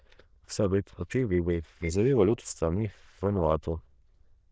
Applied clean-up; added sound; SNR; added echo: neural diffusion model UNIVERSE++.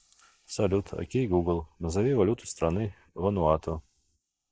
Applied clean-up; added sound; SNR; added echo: neural mask model Resemble Enhance denoiser.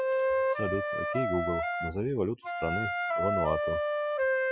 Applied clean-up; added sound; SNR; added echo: classical method Wiener filter.